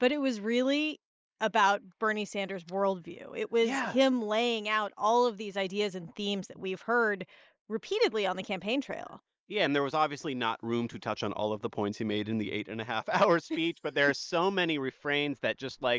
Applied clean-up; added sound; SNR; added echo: neural mask model Resemble Enhance denoiser.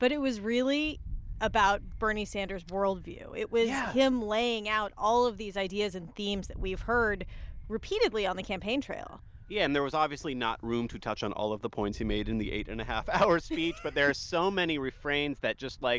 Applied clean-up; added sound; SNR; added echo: none; Wind; 14 dB; none.